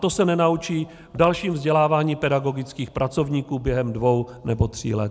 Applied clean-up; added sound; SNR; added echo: none; none; none; none.